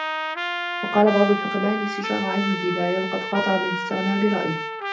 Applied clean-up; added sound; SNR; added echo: none; Trumpet; 4 dB; reverberation time 0.3 s.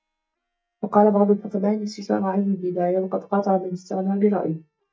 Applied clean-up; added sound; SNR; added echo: neural mask model DeepFilterNet 3.